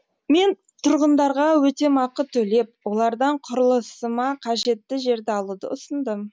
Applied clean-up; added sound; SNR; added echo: none; none; none; none.